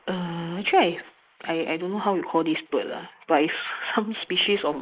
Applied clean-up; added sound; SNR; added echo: neural mask model Resemble Enhance denoiser.